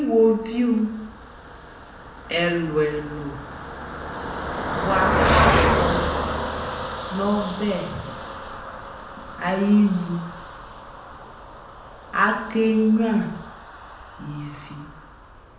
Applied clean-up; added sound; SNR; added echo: none; Car passing by; 3 dB; reverberation time 0.7 s.